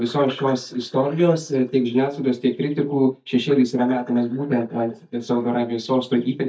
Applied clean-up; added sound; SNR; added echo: neural mask model DeepFilterNet 3.